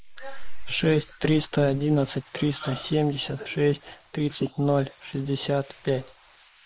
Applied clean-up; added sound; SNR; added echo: neural mask model Resemble Enhance denoiser.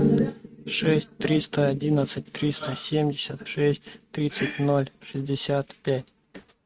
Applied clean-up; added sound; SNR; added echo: neural mask model RNNoise.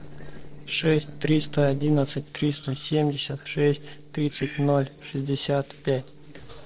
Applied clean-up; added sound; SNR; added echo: neural separator model SepFormer DNS4.